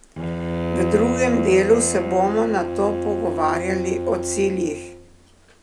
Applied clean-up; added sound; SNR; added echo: none; Bowed string instrument; 4 dB; none.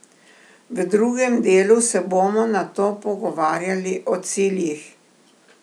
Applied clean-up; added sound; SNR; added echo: none; none; none; none.